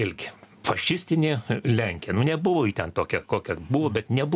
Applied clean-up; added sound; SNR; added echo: none; none; none; none.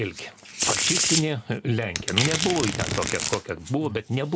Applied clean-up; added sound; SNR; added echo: none; Domestic sounds, home sounds; 1 dB; none.